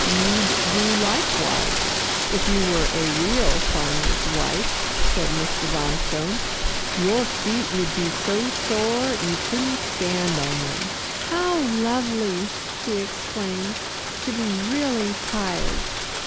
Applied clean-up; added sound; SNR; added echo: none; Rain; -2 dB; none.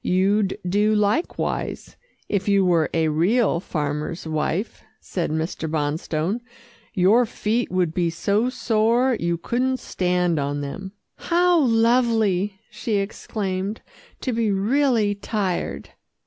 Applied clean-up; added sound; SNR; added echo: none; none; none; none.